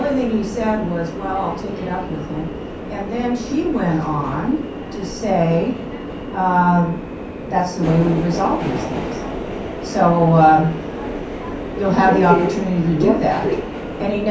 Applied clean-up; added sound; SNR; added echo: none; Subway, metro, underground; 6 dB; reverberation time 0.6 s.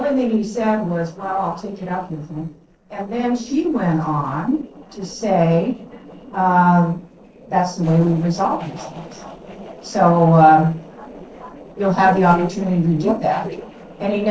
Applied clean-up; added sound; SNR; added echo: neural separator model SepFormer DNS4.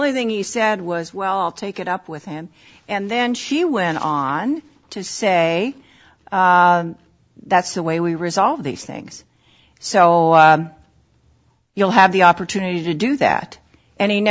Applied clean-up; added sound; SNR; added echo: none; none; none; none.